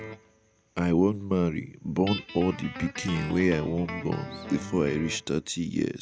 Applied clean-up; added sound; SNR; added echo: none; Guitar; 14 dB; none.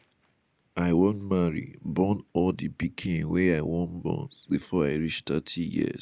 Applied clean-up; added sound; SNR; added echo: none; none; none; none.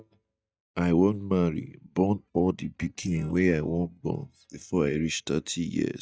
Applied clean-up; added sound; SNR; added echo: neural mask model DeepFilterNet 3.